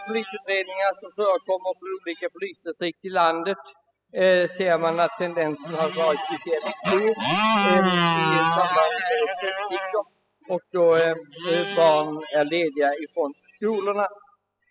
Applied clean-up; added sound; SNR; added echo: classical method spectral subtraction.